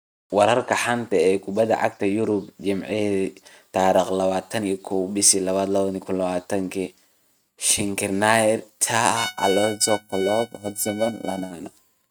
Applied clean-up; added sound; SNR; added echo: neural mask model RNNoise.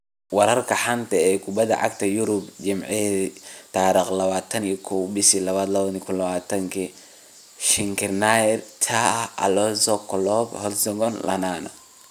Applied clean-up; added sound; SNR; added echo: none; none; none; none.